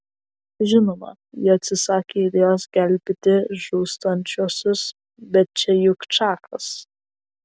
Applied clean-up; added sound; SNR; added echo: none; none; none; none.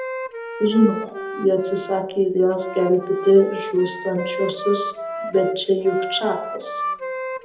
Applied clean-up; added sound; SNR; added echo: none; Wind instrument, woodwind instrument; 9 dB; reverberation time 0.8 s.